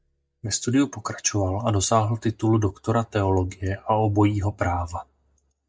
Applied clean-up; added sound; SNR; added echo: neural mask model DeepFilterNet 3.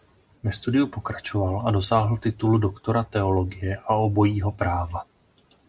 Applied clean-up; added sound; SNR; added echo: none; none; none; none.